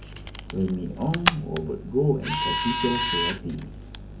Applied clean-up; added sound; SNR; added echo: none; Camera; 2 dB; reverberation time 0.3 s.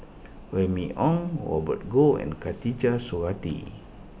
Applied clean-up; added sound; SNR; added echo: none; none; none; none.